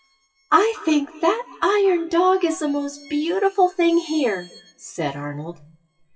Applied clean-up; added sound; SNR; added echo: classical method WPE with log-MMSE.